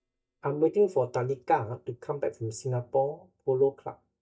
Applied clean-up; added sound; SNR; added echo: neural mask model DeepFilterNet 3.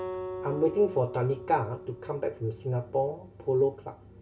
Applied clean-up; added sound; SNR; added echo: none; Acoustic guitar; 12 dB; reverberation time 0.2 s.